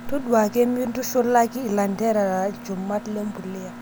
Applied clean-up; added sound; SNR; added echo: none; Mechanisms; 15 dB; none.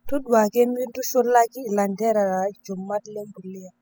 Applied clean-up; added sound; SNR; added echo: classical method spectral subtraction.